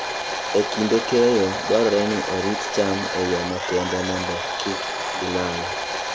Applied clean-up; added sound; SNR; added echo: none; Domestic sounds, home sounds; 3 dB; none.